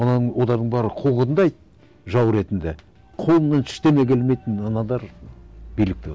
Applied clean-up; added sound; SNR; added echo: none; none; none; none.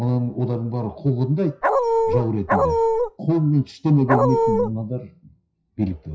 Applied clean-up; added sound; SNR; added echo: classical method WPE with log-MMSE.